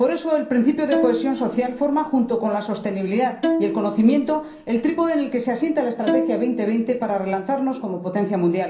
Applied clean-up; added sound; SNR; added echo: none; Bowed string instrument; 5 dB; reverberation time 0.6 s.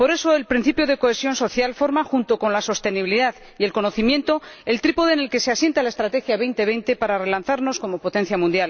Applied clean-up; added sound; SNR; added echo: none; none; none; none.